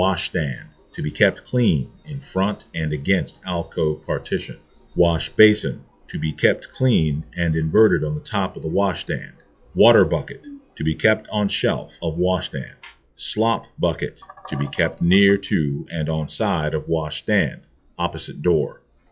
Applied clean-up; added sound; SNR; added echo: classical method log-MMSE.